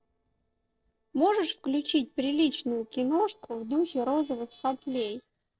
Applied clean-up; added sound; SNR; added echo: neural separator model SepFormer DNS4.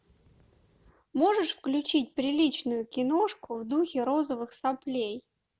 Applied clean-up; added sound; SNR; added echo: none; none; none; none.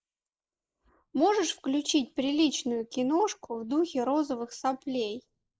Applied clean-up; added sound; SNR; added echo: neural mask model Resemble Enhance denoiser.